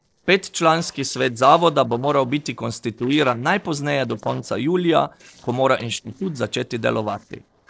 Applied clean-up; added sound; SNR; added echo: neural separator model SepFormer DNS4.